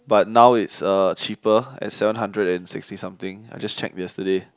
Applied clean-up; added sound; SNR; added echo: none; none; none; none.